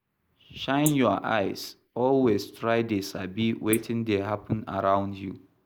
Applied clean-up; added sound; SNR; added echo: neural mask model Resemble Enhance denoiser.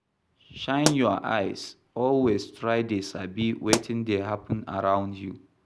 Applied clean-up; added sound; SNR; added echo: none; Explosion; 7 dB; none.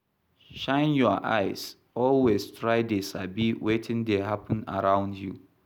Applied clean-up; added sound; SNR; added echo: none; none; none; none.